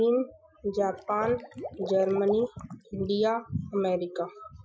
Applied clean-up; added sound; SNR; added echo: classical method Wiener filter.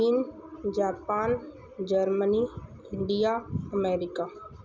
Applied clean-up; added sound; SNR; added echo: none; none; none; none.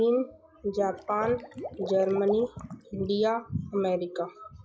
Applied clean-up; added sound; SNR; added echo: classical method log-MMSE.